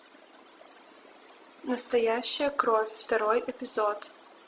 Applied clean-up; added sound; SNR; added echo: none; none; none; none.